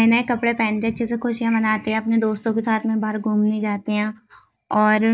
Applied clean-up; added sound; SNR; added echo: neural mask model DeepFilterNet 3.